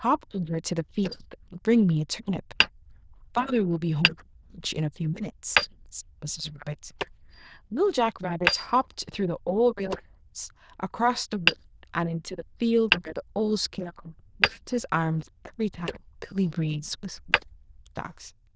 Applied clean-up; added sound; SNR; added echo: neural diffusion model UNIVERSE++.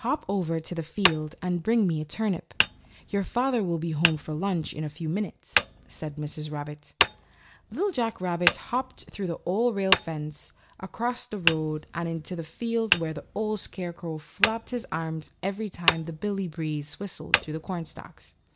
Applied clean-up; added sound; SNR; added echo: none; Hammer; 3 dB; none.